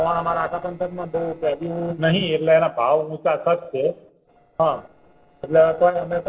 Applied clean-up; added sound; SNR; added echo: neural separator model SepFormer DNS4.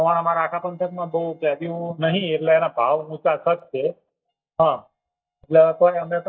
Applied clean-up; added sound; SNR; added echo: neural mask model DeepFilterNet 3.